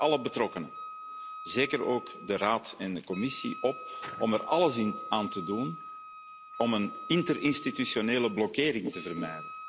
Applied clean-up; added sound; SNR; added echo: none; Wind instrument, woodwind instrument; 12 dB; none.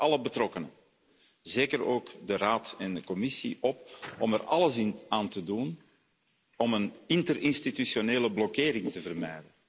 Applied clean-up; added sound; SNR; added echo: none; none; none; none.